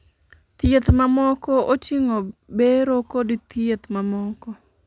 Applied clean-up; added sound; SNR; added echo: none; none; none; none.